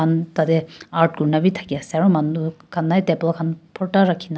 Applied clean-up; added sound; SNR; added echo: none; none; none; none.